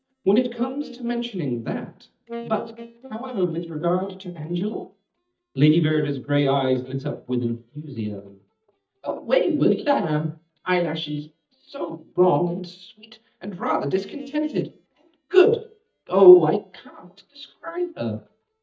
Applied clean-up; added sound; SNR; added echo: neural mask model DeepFilterNet 3.